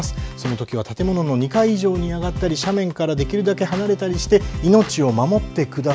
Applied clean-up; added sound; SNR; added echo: none; none; none; none.